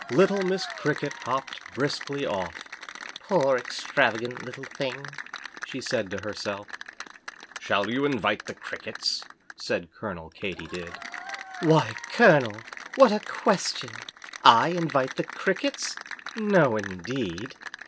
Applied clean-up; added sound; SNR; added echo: none; Applause / Cheering; 13 dB; none.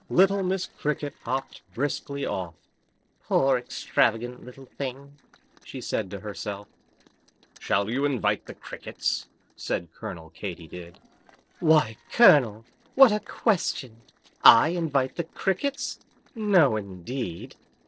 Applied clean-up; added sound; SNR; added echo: neural separator model SepFormer DNS4.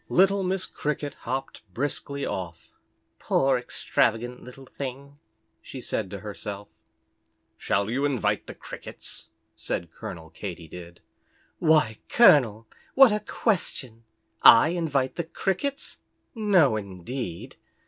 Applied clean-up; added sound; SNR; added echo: none; none; none; none.